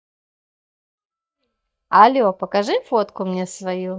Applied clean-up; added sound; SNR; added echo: neural mask model DeepFilterNet 3.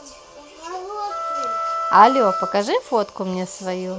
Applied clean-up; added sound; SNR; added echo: none; Wind instrument, woodwind instrument; 5 dB; none.